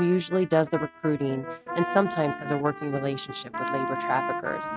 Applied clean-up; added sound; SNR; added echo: neural mask model RNNoise.